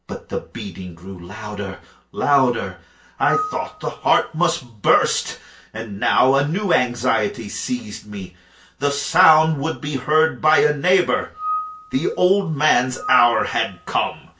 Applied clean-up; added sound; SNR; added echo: none; Screech / Glass; 9 dB; reverberation time 0.2 s.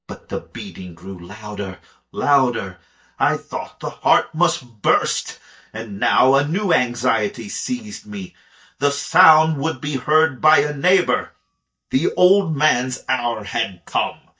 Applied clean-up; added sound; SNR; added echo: neural mask model DeepFilterNet 3.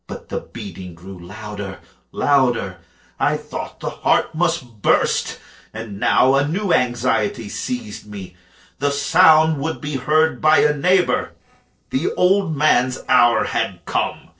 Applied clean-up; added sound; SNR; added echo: neural separator model SepFormer DNS4.